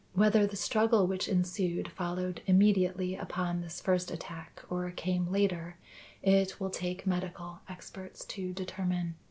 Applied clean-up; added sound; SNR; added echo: none; none; none; none.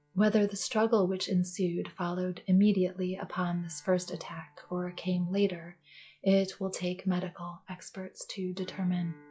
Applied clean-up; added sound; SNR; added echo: classical method log-MMSE.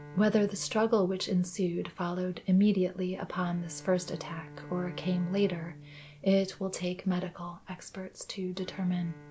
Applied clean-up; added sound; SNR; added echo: none; Bowed string instrument; 19 dB; none.